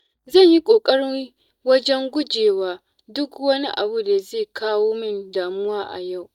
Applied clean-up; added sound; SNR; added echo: neural mask model DeepFilterNet 3.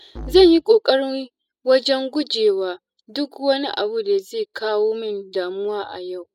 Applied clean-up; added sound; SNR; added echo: classical method spectral subtraction.